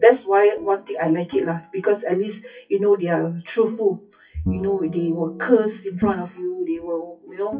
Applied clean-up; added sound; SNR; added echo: classical method WPE with log-MMSE.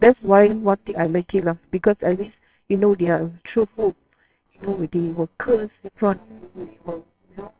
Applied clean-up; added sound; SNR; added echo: neural separator model SepFormer WHAMR!.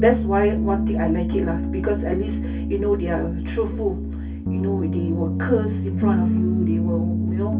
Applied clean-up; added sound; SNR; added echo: none; Piano; -2 dB; reverberation time 0.3 s.